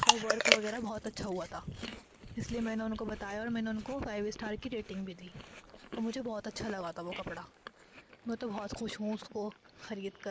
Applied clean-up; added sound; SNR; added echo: neural mask model Resemble Enhance denoiser.